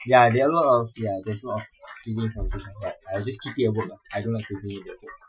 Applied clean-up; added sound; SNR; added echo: classical method Wiener filter.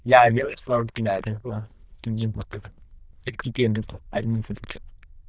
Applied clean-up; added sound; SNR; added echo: neural diffusion model UNIVERSE++.